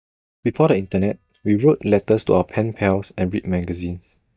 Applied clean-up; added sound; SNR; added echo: neural mask model DeepFilterNet 3.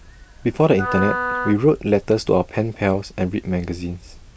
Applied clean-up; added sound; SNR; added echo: none; Wind instrument, woodwind instrument; 7 dB; none.